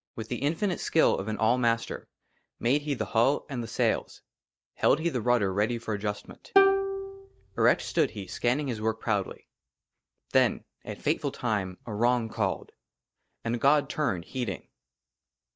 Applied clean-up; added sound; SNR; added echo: neural mask model DeepFilterNet 3.